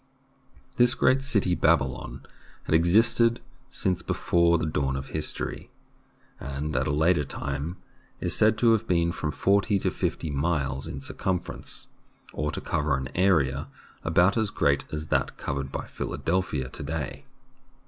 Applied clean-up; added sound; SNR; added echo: none; none; none; none.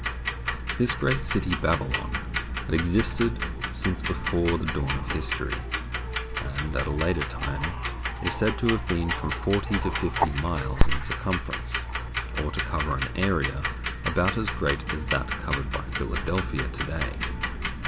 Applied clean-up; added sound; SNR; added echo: none; Tick-tock; 0 dB; none.